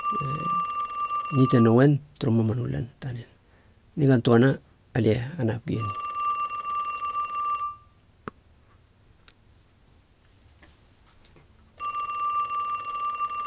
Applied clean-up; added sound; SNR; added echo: none; Telephone; 5 dB; none.